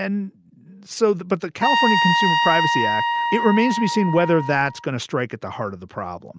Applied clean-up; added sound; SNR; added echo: none; Trumpet; -1 dB; none.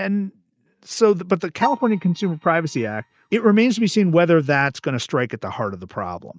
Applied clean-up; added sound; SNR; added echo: neural mask model DeepFilterNet 3.